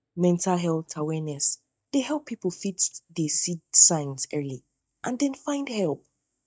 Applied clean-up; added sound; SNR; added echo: neural mask model DeepFilterNet 3.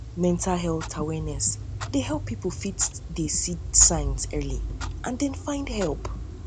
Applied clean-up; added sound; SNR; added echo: none; Clock; 5 dB; none.